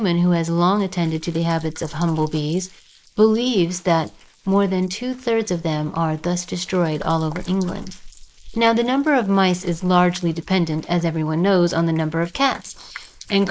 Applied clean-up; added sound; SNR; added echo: neural mask model Resemble Enhance denoiser.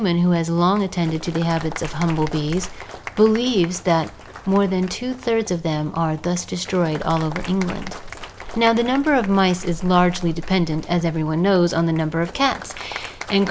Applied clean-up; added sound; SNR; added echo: none; Applause; 17 dB; none.